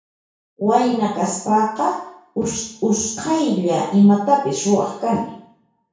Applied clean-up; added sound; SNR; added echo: none; none; none; reverberation time 0.6 s.